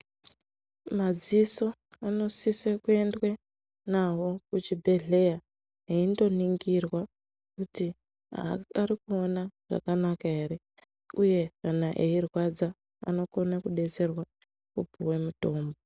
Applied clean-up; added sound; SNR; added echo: none; none; none; none.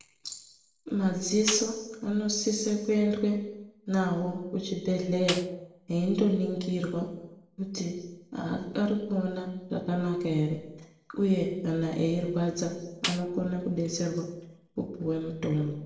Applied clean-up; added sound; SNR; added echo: none; Snare drum; 10 dB; reverberation time 0.8 s.